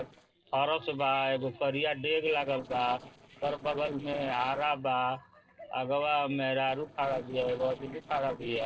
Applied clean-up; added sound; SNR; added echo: neural separator model SepFormer DNS4.